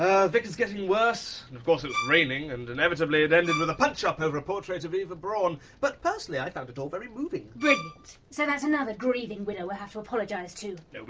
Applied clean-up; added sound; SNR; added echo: none; Bowed string instrument; 7 dB; none.